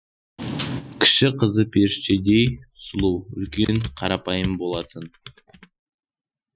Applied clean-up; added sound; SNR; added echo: classical method Wiener filter.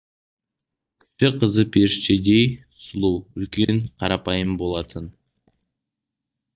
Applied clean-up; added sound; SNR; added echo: neural mask model DeepFilterNet 3.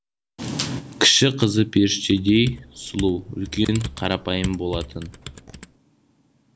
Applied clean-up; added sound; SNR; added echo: none; Computer keyboard; 13 dB; none.